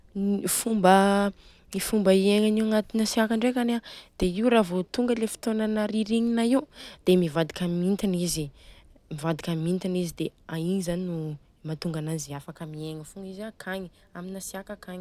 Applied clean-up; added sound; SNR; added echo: none; none; none; none.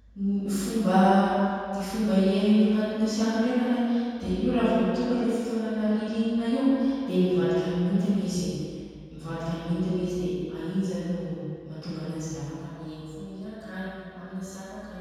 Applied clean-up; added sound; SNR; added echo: none; none; none; reverberation time 2.1 s.